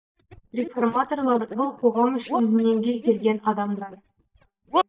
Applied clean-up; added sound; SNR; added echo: neural mask model DeepFilterNet 3.